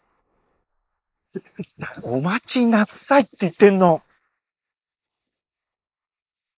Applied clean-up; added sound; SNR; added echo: neural mask model Resemble Enhance denoiser.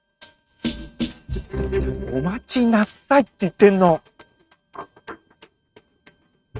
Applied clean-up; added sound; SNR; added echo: neural mask model RNNoise.